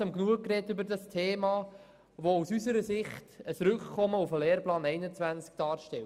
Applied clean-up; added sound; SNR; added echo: none; none; none; none.